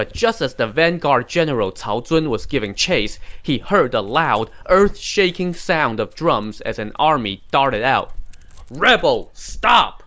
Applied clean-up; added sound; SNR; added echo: none; Dog; 14 dB; none.